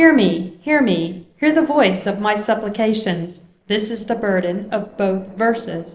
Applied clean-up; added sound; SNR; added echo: neural separator model SepFormer DNS4.